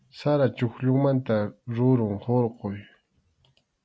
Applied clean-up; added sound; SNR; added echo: none; none; none; none.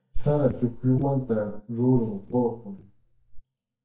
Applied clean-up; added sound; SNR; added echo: neural mask model DeepFilterNet 3.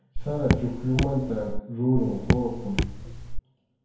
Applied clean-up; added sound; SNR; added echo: none; Raindrop / Drip; -1 dB; reverberation time 0.9 s.